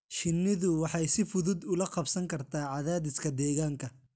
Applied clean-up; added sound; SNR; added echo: none; none; none; none.